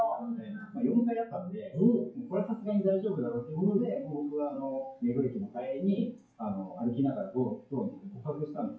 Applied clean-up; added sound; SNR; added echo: classical method WPE with log-MMSE.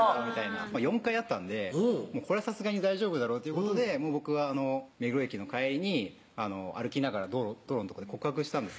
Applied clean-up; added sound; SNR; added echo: none; none; none; none.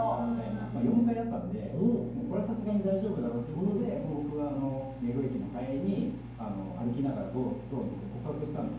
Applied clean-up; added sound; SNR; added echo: none; Microwave oven; 11 dB; reverberation time 0.9 s.